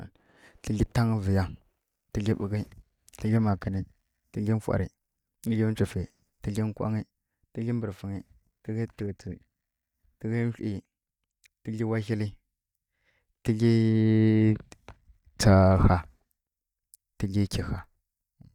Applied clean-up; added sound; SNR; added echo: neural mask model DeepFilterNet 3.